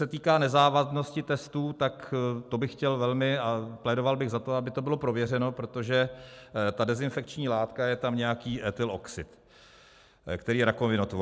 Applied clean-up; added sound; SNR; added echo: none; none; none; none.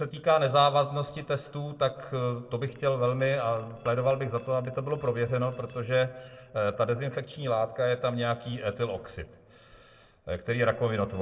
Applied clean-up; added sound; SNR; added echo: neural separator model SepFormer DNS4.